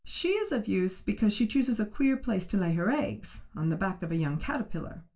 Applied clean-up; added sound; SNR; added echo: none; none; none; reverberation time 0.2 s.